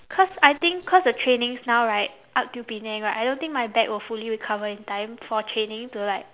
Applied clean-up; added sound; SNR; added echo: none; none; none; none.